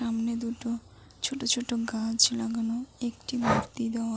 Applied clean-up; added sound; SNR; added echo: none; Breathing; 8 dB; none.